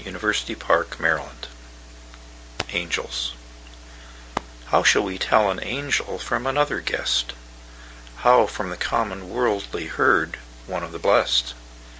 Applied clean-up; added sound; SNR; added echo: none; Hands; 14 dB; none.